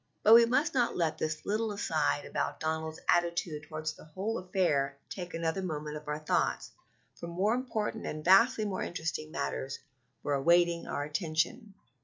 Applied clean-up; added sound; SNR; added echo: none; none; none; none.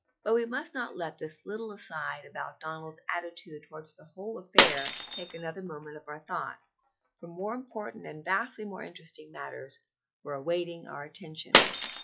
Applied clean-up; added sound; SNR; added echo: classical method log-MMSE.